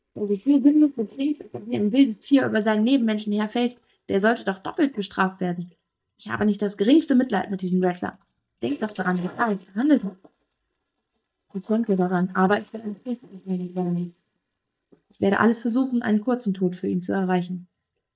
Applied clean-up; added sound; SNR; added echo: neural mask model DeepFilterNet 3.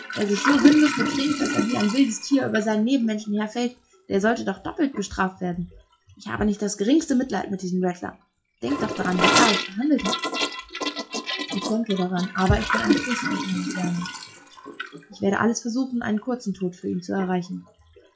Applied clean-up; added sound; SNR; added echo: classical method WPE with log-MMSE.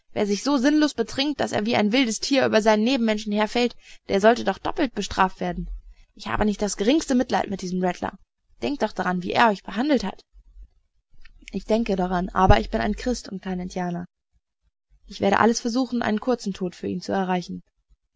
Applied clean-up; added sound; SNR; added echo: none; none; none; none.